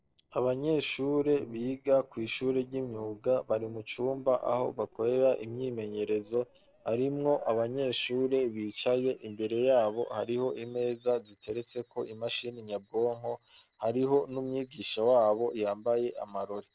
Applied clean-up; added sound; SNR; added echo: neural separator model SepFormer DNS4.